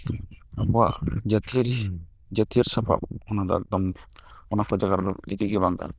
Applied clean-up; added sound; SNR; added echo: neural diffusion model UNIVERSE++.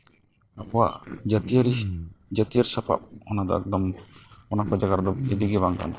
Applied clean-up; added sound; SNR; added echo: neural separator model SepFormer DNS4.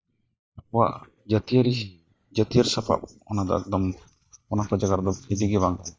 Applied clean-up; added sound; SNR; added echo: neural mask model DeepFilterNet 3.